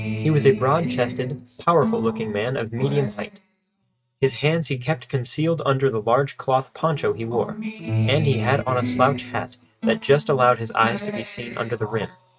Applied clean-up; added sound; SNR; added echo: neural mask model RNNoise.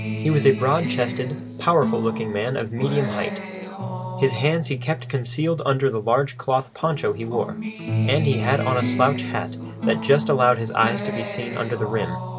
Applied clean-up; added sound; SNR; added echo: none; Acoustic guitar; 6 dB; none.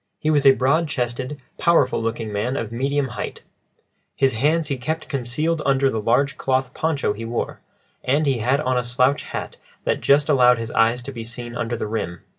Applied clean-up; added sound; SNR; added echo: none; none; none; none.